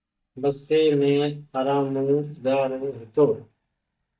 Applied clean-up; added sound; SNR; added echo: neural mask model DeepFilterNet 3.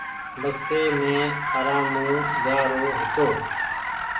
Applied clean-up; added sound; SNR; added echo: none; Car; 1 dB; reverberation time 0.3 s.